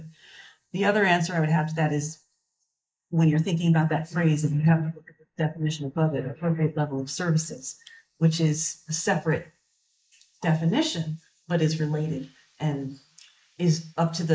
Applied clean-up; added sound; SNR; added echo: neural mask model Resemble Enhance denoiser.